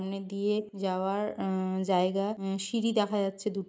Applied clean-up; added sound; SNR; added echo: neural mask model Resemble Enhance denoiser.